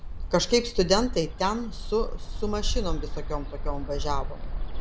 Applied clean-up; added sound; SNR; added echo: none; Bird; 1 dB; none.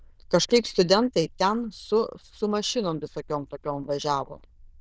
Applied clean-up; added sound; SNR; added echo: neural diffusion model UNIVERSE++.